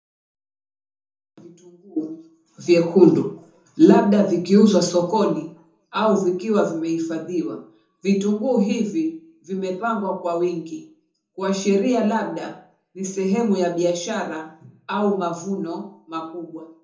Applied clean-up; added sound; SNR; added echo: none; none; none; reverberation time 0.5 s.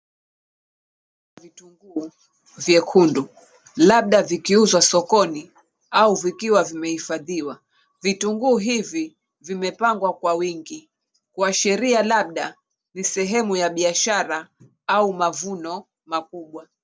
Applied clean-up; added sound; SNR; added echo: none; none; none; none.